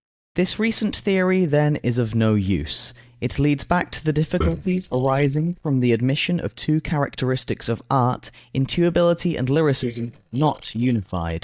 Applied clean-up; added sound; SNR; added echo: neural mask model DeepFilterNet 3.